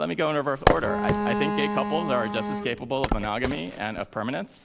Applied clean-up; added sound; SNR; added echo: none; Bowed string instrument + Wood; 0 dB; none.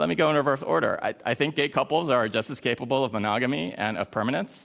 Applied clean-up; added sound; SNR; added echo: none; none; none; none.